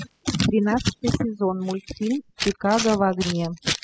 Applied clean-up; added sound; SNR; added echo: classical method spectral subtraction.